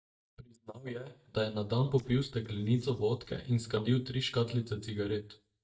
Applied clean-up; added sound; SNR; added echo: neural mask model DeepFilterNet 3.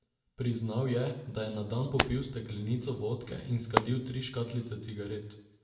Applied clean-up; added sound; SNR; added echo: none; Hands; 3 dB; reverberation time 0.7 s.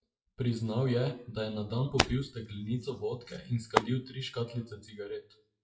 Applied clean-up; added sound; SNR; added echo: classical method WPE with log-MMSE.